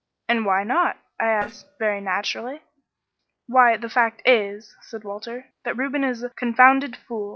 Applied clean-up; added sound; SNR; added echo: neural separator model SepFormer DNS4.